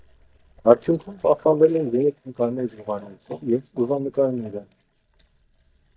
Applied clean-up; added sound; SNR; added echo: neural mask model DeepFilterNet 3.